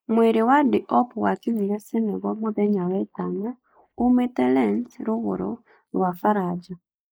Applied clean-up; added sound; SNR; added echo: neural mask model Resemble Enhance denoiser.